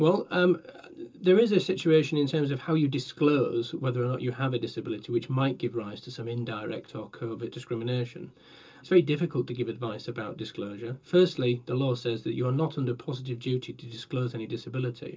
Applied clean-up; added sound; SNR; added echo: none; none; none; reverberation time 0.2 s.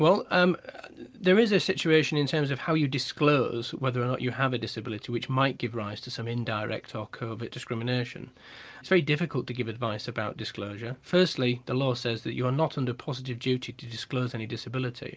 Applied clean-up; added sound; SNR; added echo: none; none; none; none.